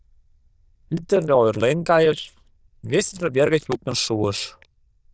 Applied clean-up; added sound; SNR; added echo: neural diffusion model UNIVERSE++.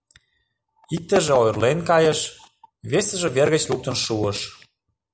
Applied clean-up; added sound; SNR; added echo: none; none; none; none.